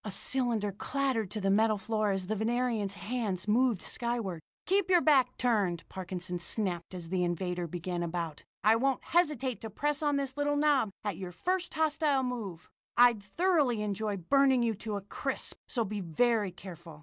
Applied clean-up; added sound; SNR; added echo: none; none; none; none.